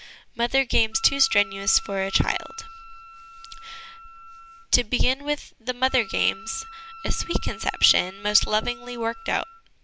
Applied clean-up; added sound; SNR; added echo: none; Wind instrument, woodwind instrument; 18 dB; none.